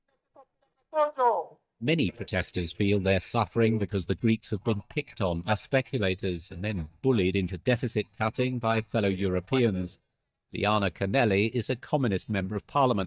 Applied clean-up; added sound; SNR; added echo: neural mask model DeepFilterNet 3.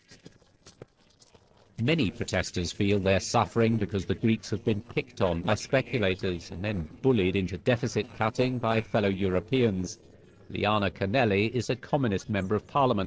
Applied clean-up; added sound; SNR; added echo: neural separator model SepFormer DNS4.